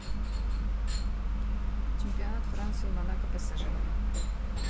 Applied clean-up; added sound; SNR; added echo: none; none; none; none.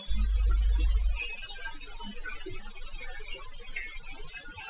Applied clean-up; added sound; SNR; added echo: classical method Wiener filter.